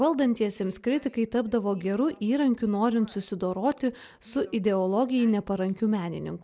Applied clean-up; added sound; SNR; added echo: none; none; none; none.